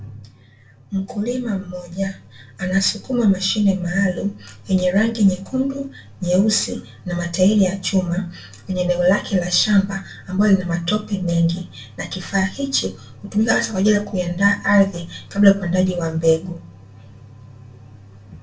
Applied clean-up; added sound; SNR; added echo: none; none; none; reverberation time 0.2 s.